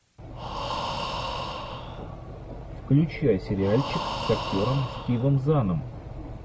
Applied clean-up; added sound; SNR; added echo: none; Breathing; 8 dB; none.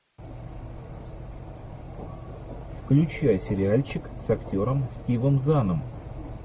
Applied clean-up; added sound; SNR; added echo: none; none; none; none.